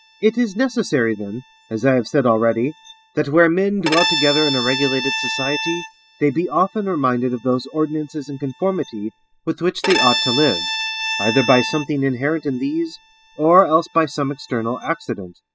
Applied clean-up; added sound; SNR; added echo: classical method spectral subtraction.